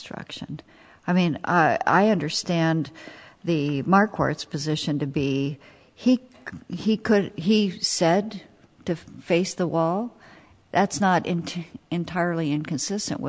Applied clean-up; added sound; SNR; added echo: none; none; none; none.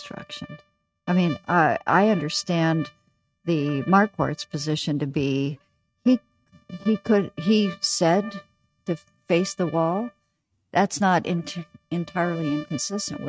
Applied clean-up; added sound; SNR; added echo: neural mask model RNNoise.